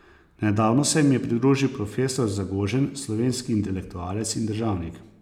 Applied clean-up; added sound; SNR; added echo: none; none; none; none.